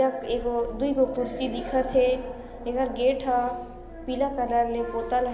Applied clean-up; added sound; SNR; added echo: none; Idling / Engine starting / Door / Car; 16 dB; reverberation time 0.8 s.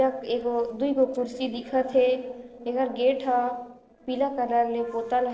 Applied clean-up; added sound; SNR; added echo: neural separator model SepFormer DNS4.